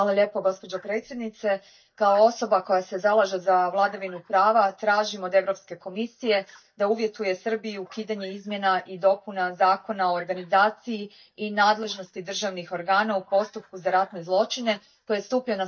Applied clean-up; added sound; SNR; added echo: neural mask model DeepFilterNet 3.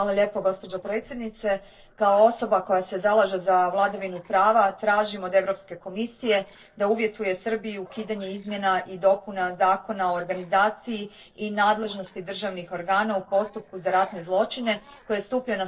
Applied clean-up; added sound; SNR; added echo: neural separator model SepFormer DNS4.